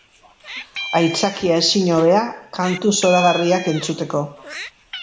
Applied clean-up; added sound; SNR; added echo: none; Meow; 13 dB; none.